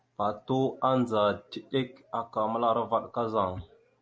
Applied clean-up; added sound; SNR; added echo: none; none; none; none.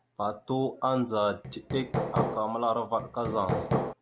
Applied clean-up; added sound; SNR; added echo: none; Hammer; 1 dB; none.